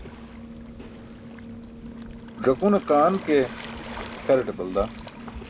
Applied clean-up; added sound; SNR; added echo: none; Waves, surf; 12 dB; none.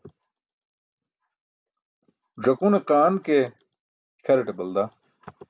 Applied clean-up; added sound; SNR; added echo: none; none; none; none.